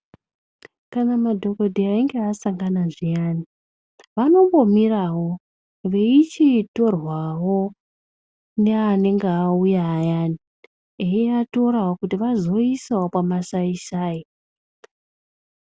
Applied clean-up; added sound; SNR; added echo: none; none; none; none.